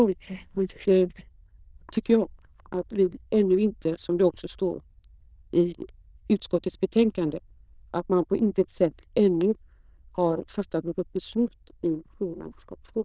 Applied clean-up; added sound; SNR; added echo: neural diffusion model UNIVERSE++.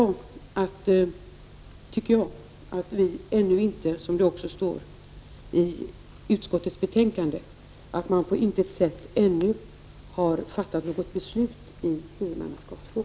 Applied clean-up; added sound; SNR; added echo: none; none; none; none.